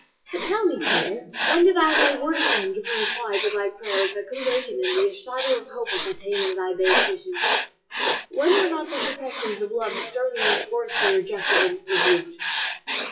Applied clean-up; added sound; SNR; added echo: classical method WPE with log-MMSE.